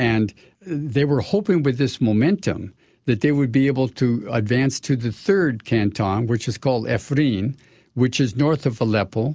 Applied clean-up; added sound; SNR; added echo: none; none; none; none.